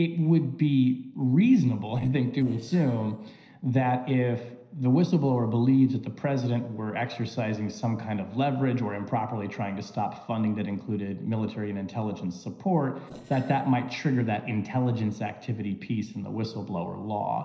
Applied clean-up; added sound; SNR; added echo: neural separator model SepFormer DNS4.